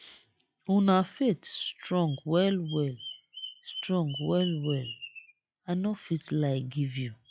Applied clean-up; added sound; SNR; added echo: classical method log-MMSE.